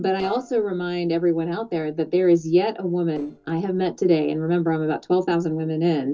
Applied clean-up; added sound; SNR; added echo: neural separator model SepFormer DNS4.